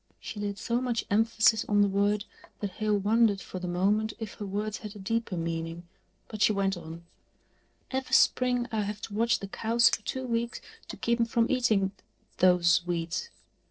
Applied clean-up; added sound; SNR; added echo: neural separator model SepFormer DNS4.